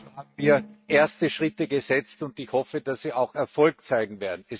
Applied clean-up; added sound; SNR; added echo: neural mask model RNNoise.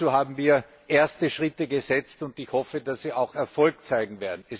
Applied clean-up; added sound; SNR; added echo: none; none; none; none.